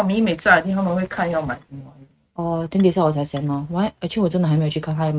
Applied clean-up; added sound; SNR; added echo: neural mask model RNNoise.